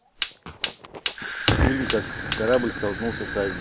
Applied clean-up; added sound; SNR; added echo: none; Fire; -1 dB; none.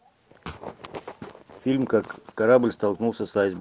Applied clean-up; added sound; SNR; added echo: none; none; none; none.